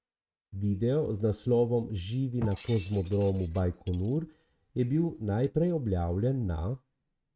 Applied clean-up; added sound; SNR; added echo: neural mask model RNNoise.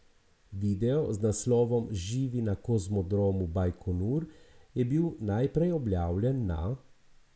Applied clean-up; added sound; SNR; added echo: none; none; none; none.